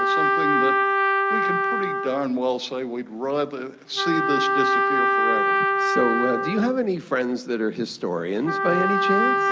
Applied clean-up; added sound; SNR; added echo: none; Trumpet; -3 dB; none.